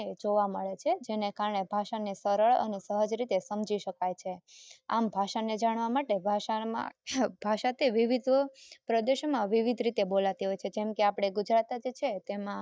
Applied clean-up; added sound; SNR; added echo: neural mask model DeepFilterNet 3.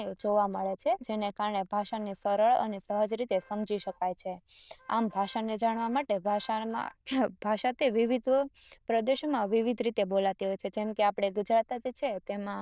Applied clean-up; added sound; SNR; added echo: neural diffusion model UNIVERSE++.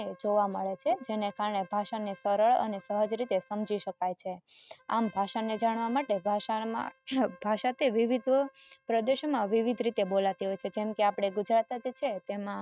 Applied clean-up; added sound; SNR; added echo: neural mask model RNNoise.